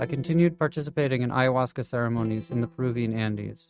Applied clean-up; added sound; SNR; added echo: neural mask model RNNoise.